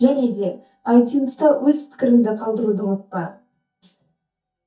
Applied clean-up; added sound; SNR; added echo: neural mask model DeepFilterNet 3.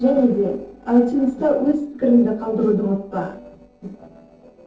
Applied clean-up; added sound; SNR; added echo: neural separator model SepFormer DNS4.